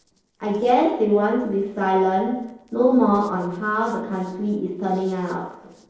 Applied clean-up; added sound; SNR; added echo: neural separator model SepFormer DNS4.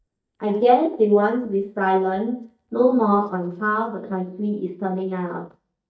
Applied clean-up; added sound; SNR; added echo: neural mask model DeepFilterNet 3.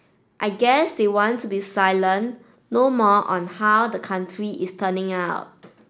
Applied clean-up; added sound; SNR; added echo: none; none; none; none.